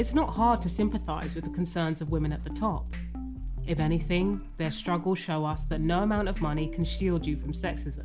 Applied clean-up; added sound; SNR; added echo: none; none; none; none.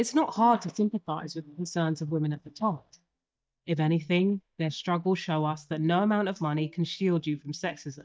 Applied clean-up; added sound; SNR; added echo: neural mask model DeepFilterNet 3.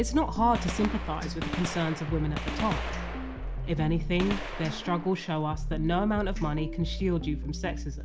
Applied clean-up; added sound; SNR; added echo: none; Gunshot, gunfire; 11 dB; none.